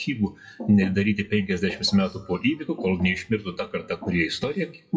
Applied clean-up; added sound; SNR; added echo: classical method WPE with log-MMSE.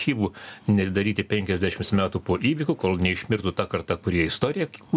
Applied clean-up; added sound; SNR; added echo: none; none; none; none.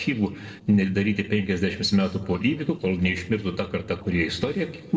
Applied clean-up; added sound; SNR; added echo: neural separator model SepFormer DNS4.